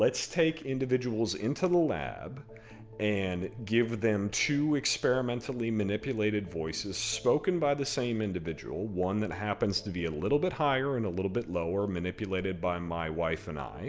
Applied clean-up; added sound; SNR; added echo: none; none; none; none.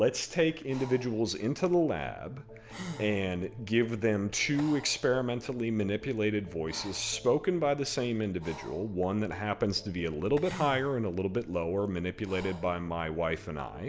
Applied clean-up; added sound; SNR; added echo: none; Breathing + Tap; 19 dB; none.